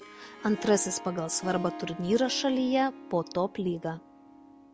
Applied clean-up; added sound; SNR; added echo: none; Harp; 13 dB; none.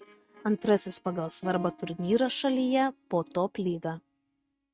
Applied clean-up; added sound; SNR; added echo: neural mask model RNNoise.